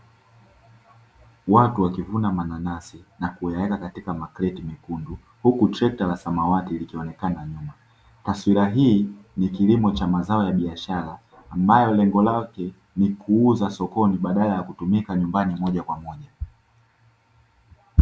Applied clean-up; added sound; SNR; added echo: none; none; none; none.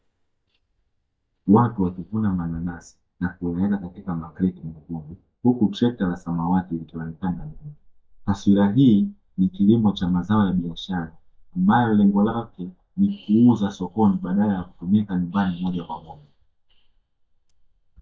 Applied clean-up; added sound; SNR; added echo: neural mask model DeepFilterNet 3.